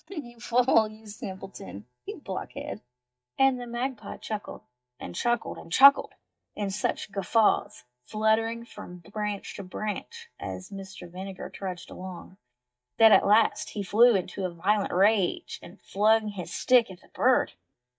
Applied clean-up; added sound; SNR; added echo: neural mask model DeepFilterNet 3.